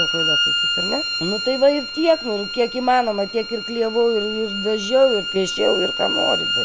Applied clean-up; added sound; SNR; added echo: none; Bowed string instrument; 4 dB; none.